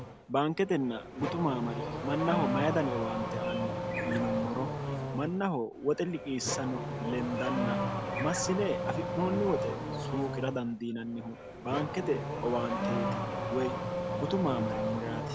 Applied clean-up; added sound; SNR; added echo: none; Accelerating, revving, vroom / Car; 1 dB; none.